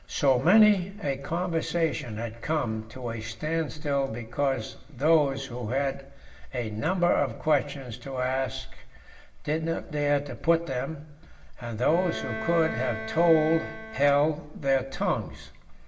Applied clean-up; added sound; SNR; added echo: none; Bowed string instrument; 10 dB; reverberation time 0.8 s.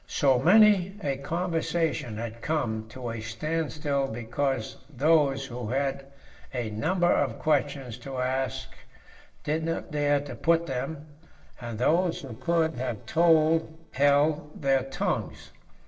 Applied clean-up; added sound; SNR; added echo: neural separator model SepFormer DNS4.